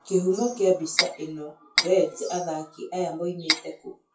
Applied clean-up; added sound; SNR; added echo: classical method WPE with log-MMSE.